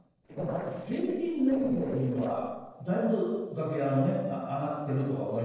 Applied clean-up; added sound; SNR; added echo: neural separator model SepFormer DNS4.